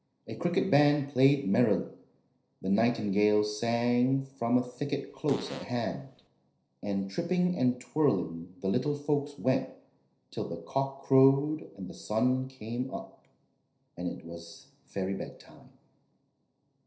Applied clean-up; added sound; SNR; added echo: neural separator model SepFormer DNS4.